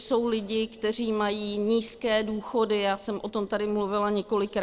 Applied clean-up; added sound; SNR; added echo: neural separator model SepFormer DNS4.